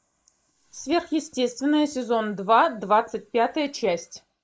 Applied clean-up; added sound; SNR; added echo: neural mask model Resemble Enhance denoiser.